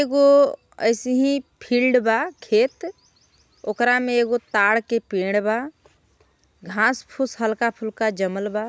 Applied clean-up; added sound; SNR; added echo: none; none; none; none.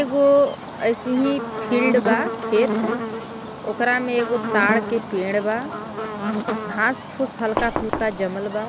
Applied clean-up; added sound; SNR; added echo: none; Knock + Buzz; 5 dB; none.